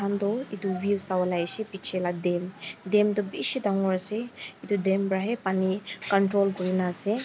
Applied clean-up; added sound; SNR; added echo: none; none; none; none.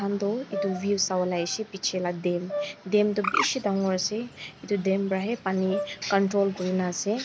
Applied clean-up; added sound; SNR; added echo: none; Brass instrument + Bird; 9 dB; none.